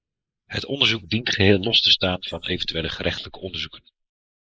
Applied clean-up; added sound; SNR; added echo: neural mask model Resemble Enhance denoiser.